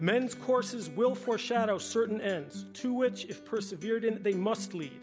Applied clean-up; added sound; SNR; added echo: none; Acoustic guitar; 13 dB; none.